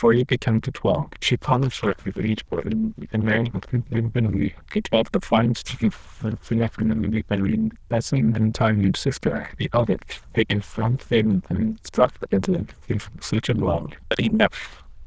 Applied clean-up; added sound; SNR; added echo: neural diffusion model UNIVERSE++.